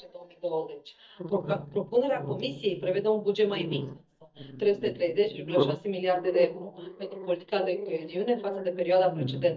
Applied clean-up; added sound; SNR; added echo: neural mask model DeepFilterNet 3.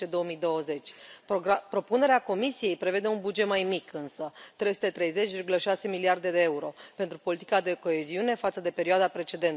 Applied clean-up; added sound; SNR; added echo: none; none; none; none.